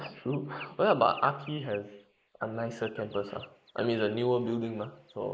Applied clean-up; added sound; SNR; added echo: neural mask model Resemble Enhance denoiser.